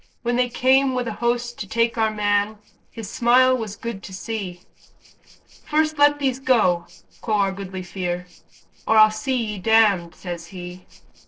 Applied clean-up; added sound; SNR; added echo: neural separator model SepFormer DNS4.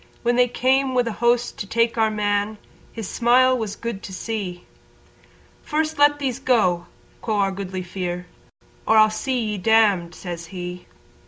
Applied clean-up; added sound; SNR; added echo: none; none; none; none.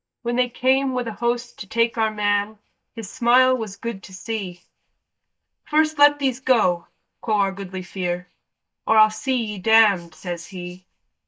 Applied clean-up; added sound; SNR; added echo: neural mask model DeepFilterNet 3.